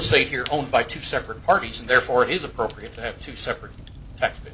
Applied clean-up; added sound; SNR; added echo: none; Fire; 13 dB; none.